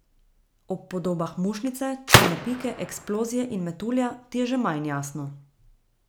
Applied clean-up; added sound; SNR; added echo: none; Gunshot, gunfire; -2 dB; none.